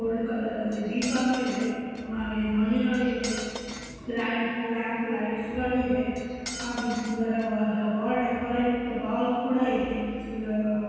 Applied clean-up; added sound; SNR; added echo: none; Cutlery, silverware; 14 dB; reverberation time 2.1 s.